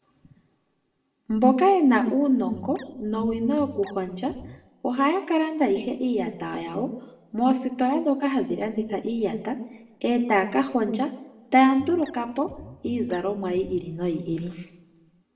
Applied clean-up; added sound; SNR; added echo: none; Guitar; 19 dB; reverberation time 0.7 s.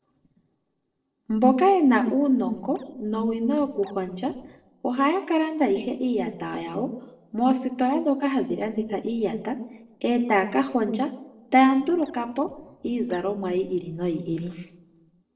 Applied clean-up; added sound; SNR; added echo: neural separator model SepFormer DNS4.